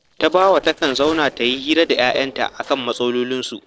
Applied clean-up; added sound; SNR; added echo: neural separator model SepFormer DNS4.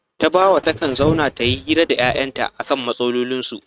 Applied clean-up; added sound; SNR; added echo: neural mask model RNNoise.